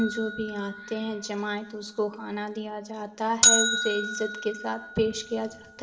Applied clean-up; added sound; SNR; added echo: none; Bell; 0 dB; reverberation time 2.5 s.